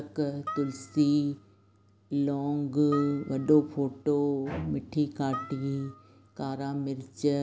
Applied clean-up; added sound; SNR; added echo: none; Bowed string instrument + Harp; 15 dB; none.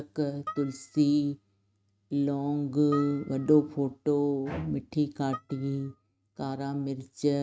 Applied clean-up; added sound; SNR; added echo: neural mask model RNNoise.